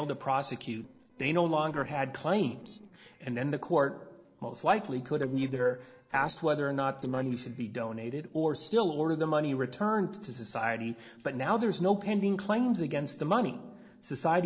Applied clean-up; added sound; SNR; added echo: neural separator model SepFormer DNS4.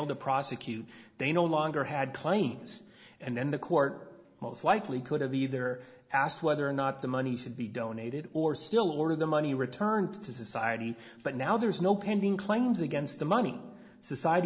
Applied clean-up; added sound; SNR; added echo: none; none; none; none.